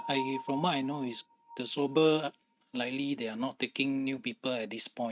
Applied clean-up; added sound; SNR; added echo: neural mask model RNNoise.